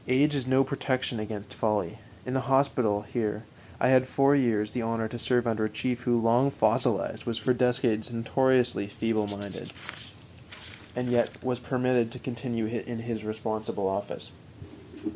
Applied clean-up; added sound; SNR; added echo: none; none; none; none.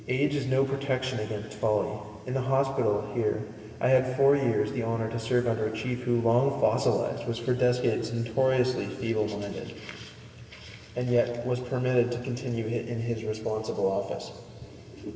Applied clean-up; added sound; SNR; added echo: none; none; none; reverberation time 2.3 s.